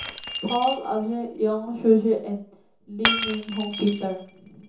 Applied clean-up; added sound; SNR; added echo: none; Shatter; 7 dB; reverberation time 0.6 s.